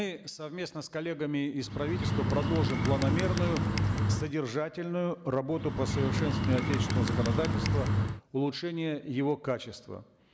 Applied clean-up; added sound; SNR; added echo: none; Bird; -4 dB; none.